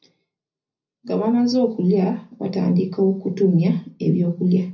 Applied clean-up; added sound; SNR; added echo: none; none; none; reverberation time 0.4 s.